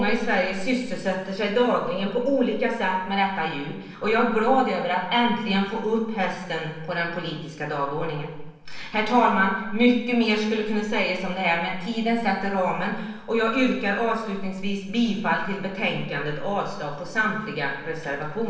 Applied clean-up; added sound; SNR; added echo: none; none; none; reverberation time 0.9 s.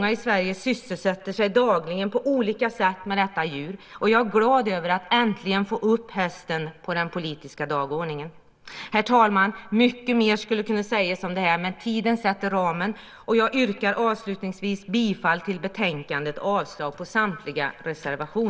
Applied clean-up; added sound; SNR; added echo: none; none; none; none.